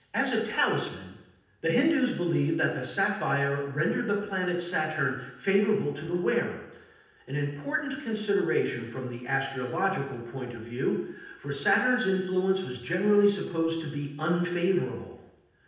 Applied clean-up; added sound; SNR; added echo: none; none; none; reverberation time 0.9 s.